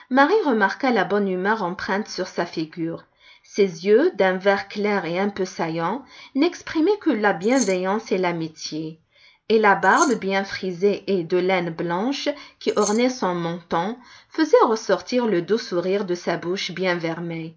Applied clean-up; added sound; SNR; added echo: neural mask model Resemble Enhance denoiser.